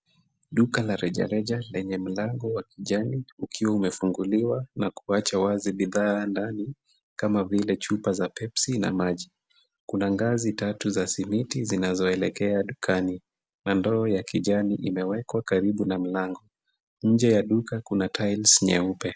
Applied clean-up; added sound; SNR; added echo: none; none; none; none.